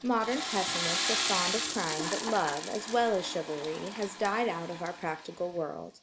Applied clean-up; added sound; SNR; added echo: none; Toilet flush / Water; 3 dB; none.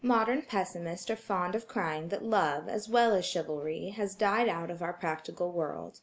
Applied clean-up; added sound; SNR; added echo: none; none; none; none.